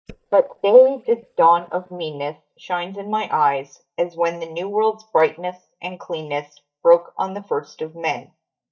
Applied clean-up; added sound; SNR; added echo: neural mask model DeepFilterNet 3.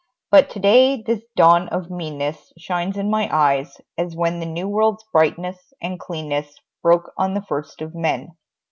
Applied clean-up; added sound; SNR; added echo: none; none; none; none.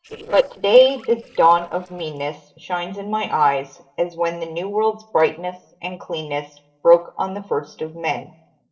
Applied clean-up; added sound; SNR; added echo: neural separator model SepFormer DNS4.